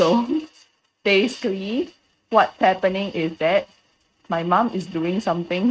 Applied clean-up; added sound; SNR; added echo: neural mask model RNNoise.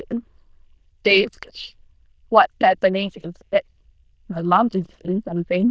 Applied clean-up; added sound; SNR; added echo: neural diffusion model UNIVERSE++.